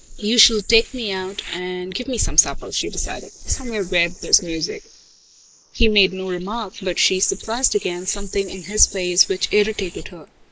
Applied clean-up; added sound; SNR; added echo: neural mask model Resemble Enhance denoiser.